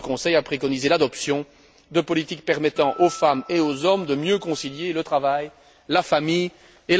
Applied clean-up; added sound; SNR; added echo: none; Acoustic guitar; 19 dB; none.